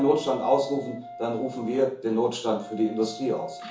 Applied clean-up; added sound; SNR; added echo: none; Wind instrument, woodwind instrument; 16 dB; reverberation time 0.7 s.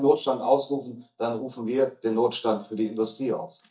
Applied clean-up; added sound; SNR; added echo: neural mask model DeepFilterNet 3.